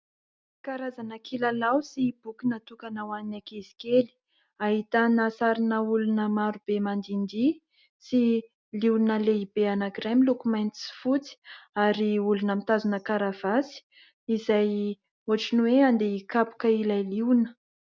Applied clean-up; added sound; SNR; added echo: none; none; none; none.